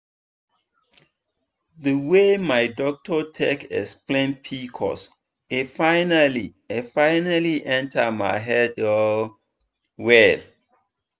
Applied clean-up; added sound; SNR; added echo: none; none; none; none.